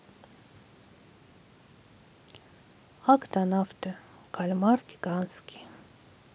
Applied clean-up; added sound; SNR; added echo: none; none; none; none.